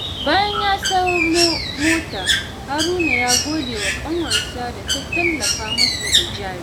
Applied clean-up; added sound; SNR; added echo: none; Bird; -1 dB; none.